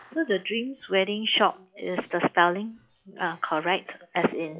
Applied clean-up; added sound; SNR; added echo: classical method log-MMSE.